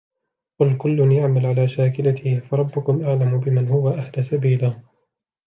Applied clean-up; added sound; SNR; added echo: none; none; none; none.